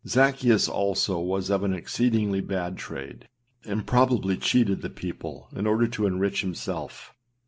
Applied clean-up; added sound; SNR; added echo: none; none; none; none.